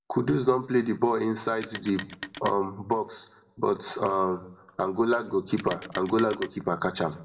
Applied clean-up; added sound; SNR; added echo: none; Telephone; 14 dB; reverberation time 0.6 s.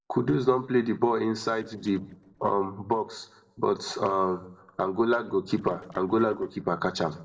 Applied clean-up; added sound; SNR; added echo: neural separator model SepFormer DNS4.